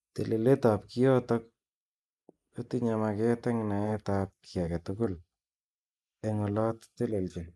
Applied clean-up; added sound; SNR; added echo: neural mask model Resemble Enhance denoiser.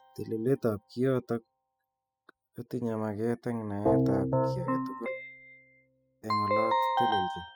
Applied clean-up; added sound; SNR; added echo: classical method spectral subtraction.